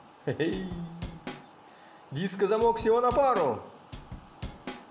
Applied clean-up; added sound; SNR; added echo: none; Drum / Drum kit; 12 dB; none.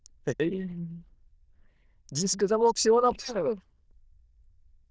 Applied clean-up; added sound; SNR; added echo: neural diffusion model UNIVERSE++.